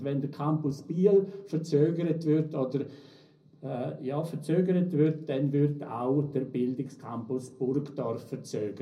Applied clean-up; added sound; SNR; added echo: none; none; none; reverberation time 0.4 s.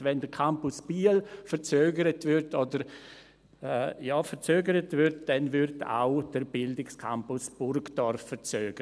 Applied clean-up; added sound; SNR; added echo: none; none; none; none.